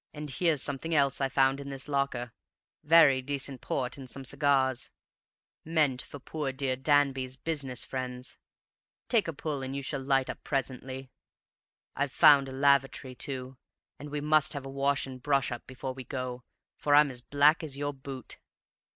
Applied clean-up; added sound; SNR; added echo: none; none; none; none.